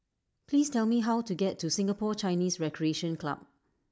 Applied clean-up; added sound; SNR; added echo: none; none; none; none.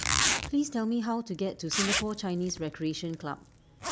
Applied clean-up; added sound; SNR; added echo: none; Zipper (clothing); 1 dB; none.